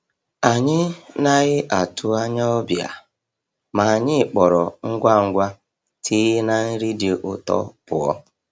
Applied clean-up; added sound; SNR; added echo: none; none; none; none.